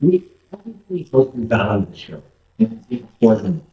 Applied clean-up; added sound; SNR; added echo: neural mask model DeepFilterNet 3.